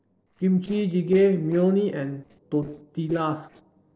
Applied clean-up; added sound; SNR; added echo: neural separator model SepFormer DNS4.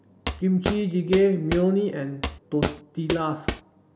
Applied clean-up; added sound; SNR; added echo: none; Walk, footsteps; 6 dB; none.